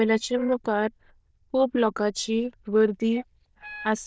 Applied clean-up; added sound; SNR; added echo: neural diffusion model UNIVERSE++.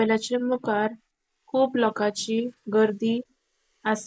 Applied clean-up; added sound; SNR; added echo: neural mask model Resemble Enhance denoiser.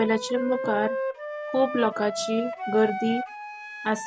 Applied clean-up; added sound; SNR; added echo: none; Wind instrument, woodwind instrument; 6 dB; none.